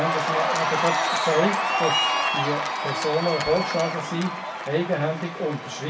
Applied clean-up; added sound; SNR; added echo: none; Cheering; -1 dB; reverberation time 0.2 s.